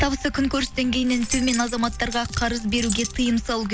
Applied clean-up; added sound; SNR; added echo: none; Keys jangling; 11 dB; none.